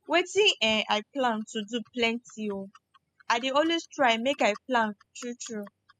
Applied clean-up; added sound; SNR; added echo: classical method spectral subtraction.